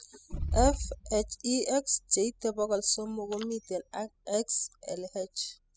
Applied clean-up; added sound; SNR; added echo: classical method spectral subtraction.